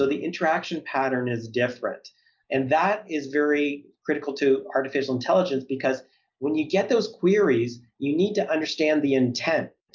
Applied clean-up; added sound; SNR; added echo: none; none; none; none.